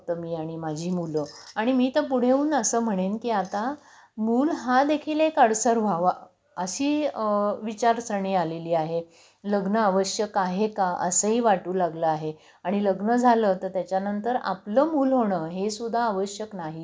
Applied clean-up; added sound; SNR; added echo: none; none; none; none.